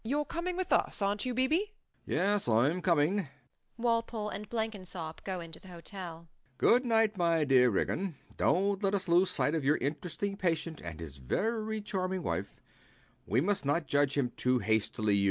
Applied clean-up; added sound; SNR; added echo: none; none; none; none.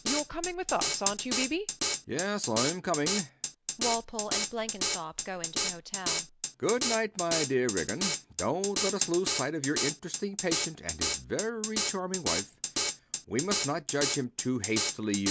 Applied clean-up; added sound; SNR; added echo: none; Drum kit; 1 dB; none.